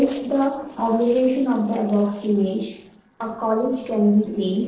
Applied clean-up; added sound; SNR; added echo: neural separator model SepFormer DNS4.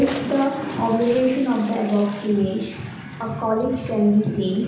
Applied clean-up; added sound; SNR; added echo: none; Bathtub (filling or washing) / Splash, splatter; 19 dB; reverberation time 0.9 s.